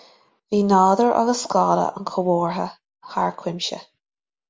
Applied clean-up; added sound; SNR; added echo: none; none; none; none.